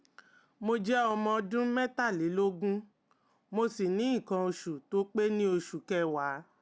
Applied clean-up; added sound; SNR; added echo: none; none; none; none.